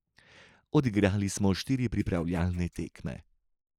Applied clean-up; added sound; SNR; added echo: neural mask model Resemble Enhance denoiser.